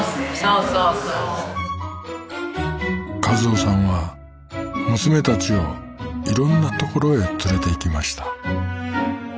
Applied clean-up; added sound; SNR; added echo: none; none; none; none.